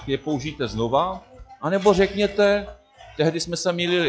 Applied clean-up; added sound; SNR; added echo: classical method log-MMSE.